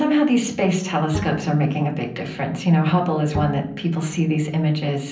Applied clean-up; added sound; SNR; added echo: none; Bowed string instrument; 13 dB; reverberation time 0.6 s.